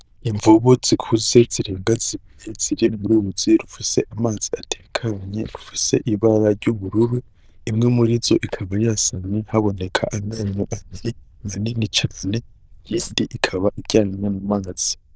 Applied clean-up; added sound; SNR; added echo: neural diffusion model UNIVERSE++.